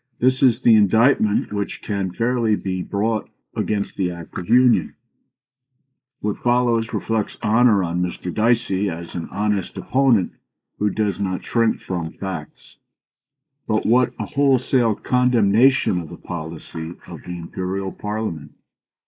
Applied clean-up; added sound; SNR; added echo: neural mask model Resemble Enhance denoiser.